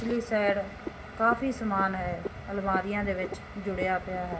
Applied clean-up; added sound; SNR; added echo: none; Frog; 12 dB; reverberation time 0.4 s.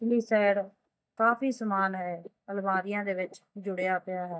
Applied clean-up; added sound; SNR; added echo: neural mask model DeepFilterNet 3.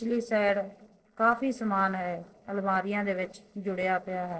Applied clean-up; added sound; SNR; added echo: neural separator model SepFormer DNS4.